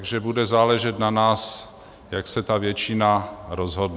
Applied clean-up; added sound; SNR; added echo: none; none; none; none.